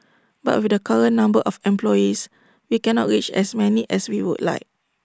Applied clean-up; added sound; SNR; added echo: none; none; none; none.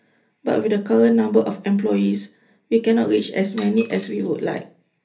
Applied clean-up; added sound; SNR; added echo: none; Coin (dropping); 13 dB; reverberation time 0.3 s.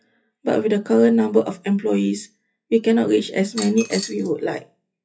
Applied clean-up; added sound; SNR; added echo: classical method WPE with log-MMSE.